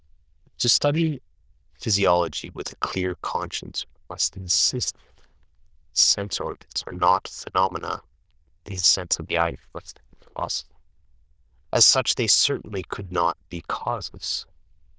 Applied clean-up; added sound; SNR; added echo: neural diffusion model UNIVERSE++.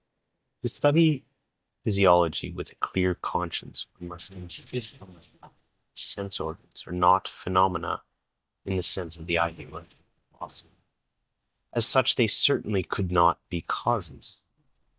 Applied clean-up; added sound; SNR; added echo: neural mask model DeepFilterNet 3.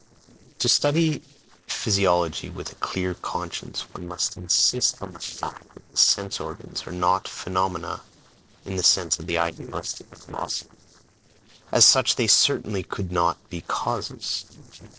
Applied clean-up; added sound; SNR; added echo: neural separator model SepFormer DNS4.